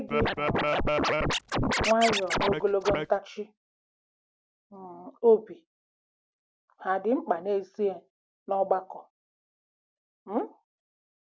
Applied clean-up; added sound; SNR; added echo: none; Scratching (performance technique); -3 dB; none.